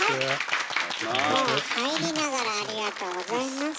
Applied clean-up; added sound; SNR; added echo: none; none; none; none.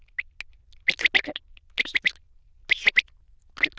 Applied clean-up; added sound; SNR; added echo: neural diffusion model UNIVERSE++.